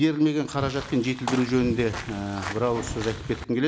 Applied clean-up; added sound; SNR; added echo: none; Walk, footsteps / Bird vocalization, bird call, bird song; 10 dB; none.